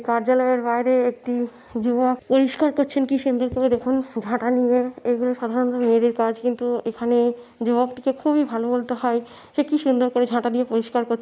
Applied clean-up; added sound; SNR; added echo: none; none; none; none.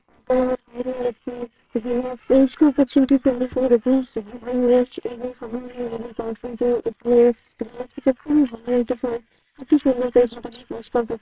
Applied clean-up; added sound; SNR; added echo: neural separator model SepFormer WHAMR!.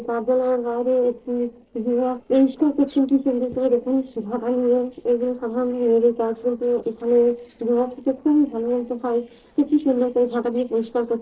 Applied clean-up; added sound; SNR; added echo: neural separator model SepFormer DNS4.